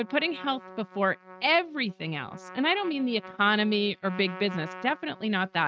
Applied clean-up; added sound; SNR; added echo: neural mask model RNNoise.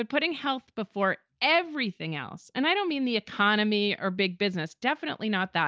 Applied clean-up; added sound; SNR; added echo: none; none; none; none.